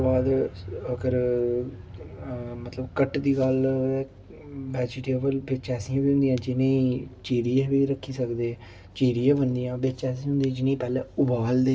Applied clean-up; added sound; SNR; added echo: none; none; none; none.